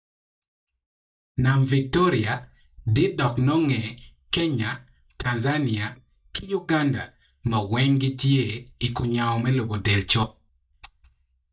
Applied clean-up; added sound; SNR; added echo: neural mask model DeepFilterNet 3.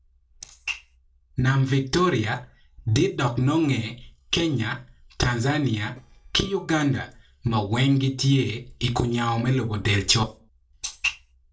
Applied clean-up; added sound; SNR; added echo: neural separator model SepFormer DNS4.